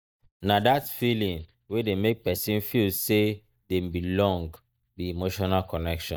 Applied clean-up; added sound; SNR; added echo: neural mask model DeepFilterNet 3.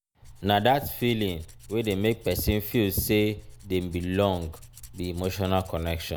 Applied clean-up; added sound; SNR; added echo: none; Tools; 20 dB; none.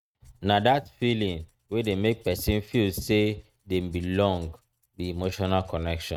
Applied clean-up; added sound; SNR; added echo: neural mask model RNNoise.